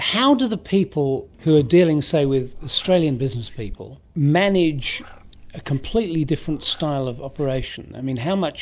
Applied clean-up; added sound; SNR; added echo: none; Meow; 15 dB; none.